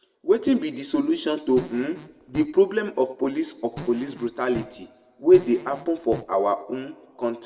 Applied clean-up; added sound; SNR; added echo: none; Fart; 16 dB; reverberation time 0.9 s.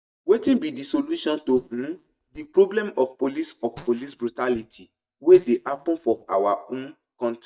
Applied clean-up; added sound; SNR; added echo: neural mask model DeepFilterNet 3.